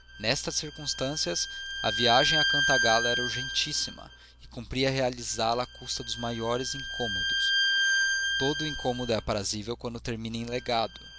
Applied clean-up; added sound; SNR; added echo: none; Bowed string instrument; 1 dB; none.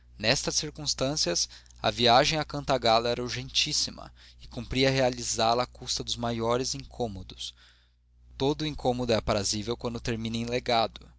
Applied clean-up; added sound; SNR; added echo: none; none; none; none.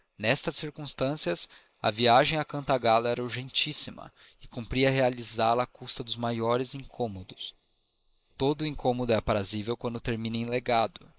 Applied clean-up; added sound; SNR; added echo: neural mask model Resemble Enhance denoiser.